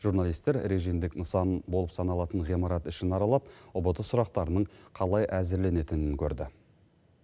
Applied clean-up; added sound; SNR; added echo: none; none; none; none.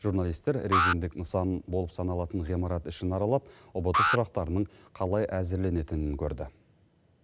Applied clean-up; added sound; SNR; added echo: none; Alarm; 2 dB; none.